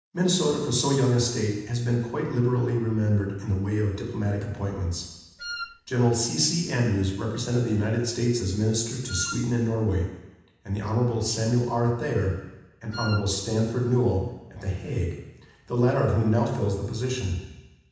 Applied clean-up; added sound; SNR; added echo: none; Wind instrument, woodwind instrument; 11 dB; reverberation time 1.1 s.